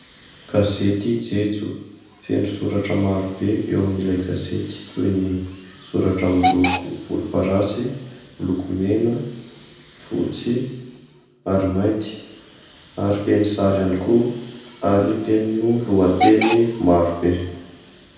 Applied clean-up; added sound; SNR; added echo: none; Hiss / Alarm / Train; 11 dB; reverberation time 0.9 s.